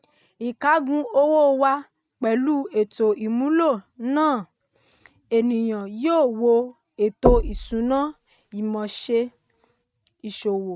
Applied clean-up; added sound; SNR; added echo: neural mask model RNNoise.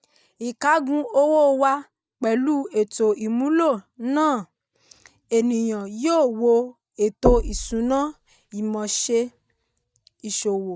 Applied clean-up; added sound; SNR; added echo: neural mask model DeepFilterNet 3.